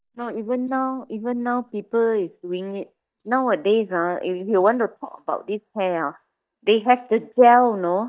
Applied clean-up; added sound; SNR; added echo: neural mask model DeepFilterNet 3.